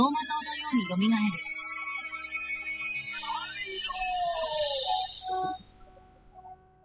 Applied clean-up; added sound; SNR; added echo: classical method spectral subtraction.